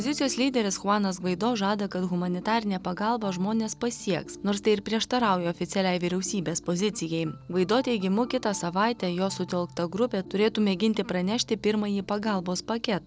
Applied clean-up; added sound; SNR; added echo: none; none; none; none.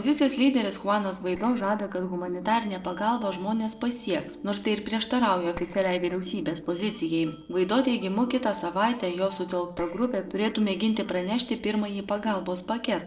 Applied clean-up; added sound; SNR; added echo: neural separator model SepFormer DNS4.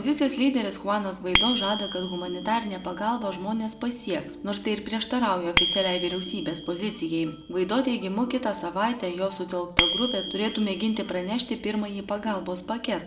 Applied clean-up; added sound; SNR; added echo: none; Bicycle bell; 6 dB; reverberation time 0.6 s.